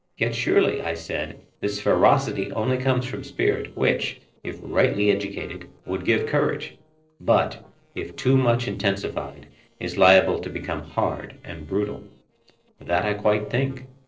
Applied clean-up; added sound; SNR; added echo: neural separator model SepFormer DNS4.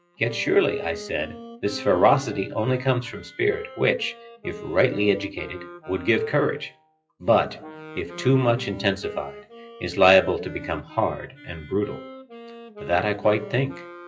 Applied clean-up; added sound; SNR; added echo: classical method WPE with log-MMSE.